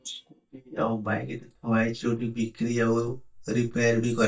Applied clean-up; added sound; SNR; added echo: neural mask model DeepFilterNet 3.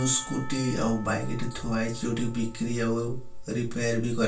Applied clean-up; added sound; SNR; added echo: none; Percussion; 19 dB; reverberation time 0.2 s.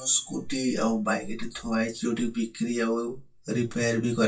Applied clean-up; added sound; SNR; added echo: classical method WPE with log-MMSE.